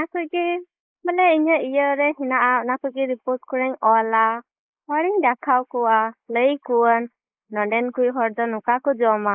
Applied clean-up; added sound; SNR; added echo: neural mask model Resemble Enhance denoiser.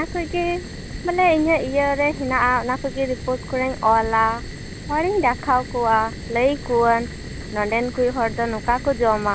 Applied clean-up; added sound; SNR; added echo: none; Fire; 11 dB; none.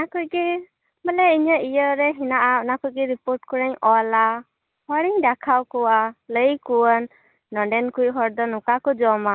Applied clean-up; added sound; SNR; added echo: none; none; none; none.